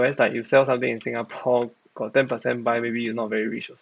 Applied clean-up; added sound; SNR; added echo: none; none; none; none.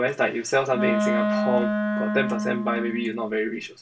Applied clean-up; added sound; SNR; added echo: none; Wind instrument, woodwind instrument; 0 dB; reverberation time 0.2 s.